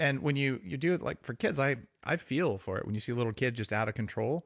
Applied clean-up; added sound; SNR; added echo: none; none; none; none.